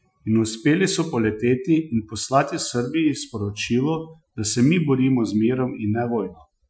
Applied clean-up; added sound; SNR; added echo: classical method Wiener filter.